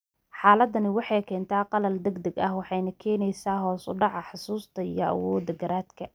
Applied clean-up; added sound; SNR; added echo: none; none; none; none.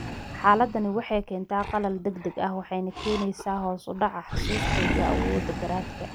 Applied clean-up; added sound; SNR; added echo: none; Animal; 4 dB; none.